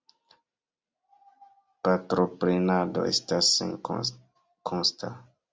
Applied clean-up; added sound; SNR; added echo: none; none; none; none.